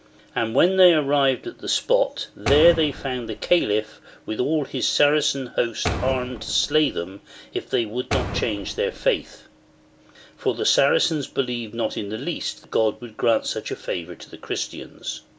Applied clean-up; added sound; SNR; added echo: none; Door; 8 dB; none.